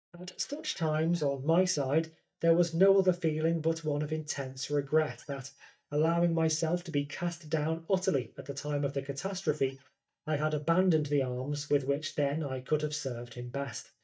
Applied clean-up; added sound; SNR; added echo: neural mask model DeepFilterNet 3.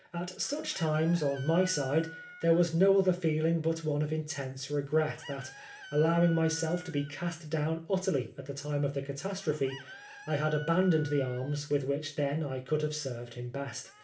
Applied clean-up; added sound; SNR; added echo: none; Chicken, rooster; 20 dB; reverberation time 0.4 s.